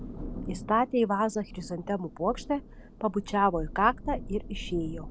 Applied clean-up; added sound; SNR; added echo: none; Thunder; 10 dB; none.